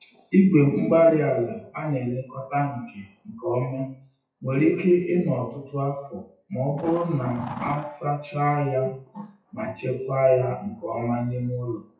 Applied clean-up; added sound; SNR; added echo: classical method WPE with log-MMSE.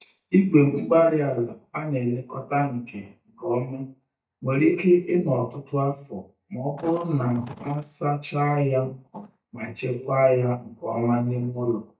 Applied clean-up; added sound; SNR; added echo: neural mask model DeepFilterNet 3.